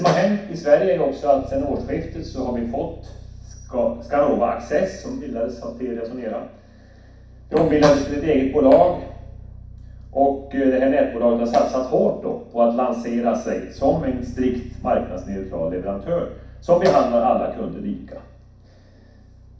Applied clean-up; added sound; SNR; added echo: none; Bass guitar; 17 dB; reverberation time 0.6 s.